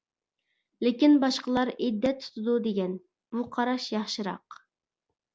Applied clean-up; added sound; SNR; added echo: none; none; none; none.